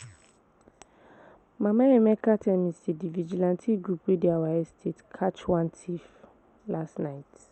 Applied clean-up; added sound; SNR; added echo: none; none; none; none.